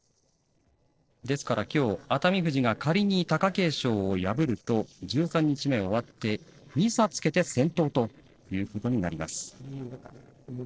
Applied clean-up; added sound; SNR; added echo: neural separator model SepFormer DNS4.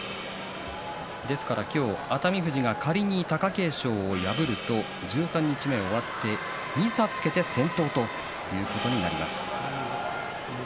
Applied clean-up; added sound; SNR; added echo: none; Gong; 13 dB; none.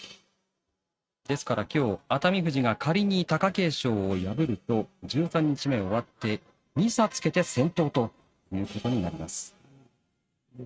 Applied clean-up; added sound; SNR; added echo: neural mask model RNNoise.